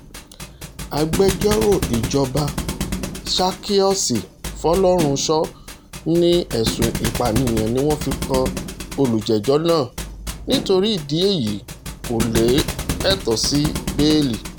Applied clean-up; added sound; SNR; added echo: none; Thump, thud; 7 dB; none.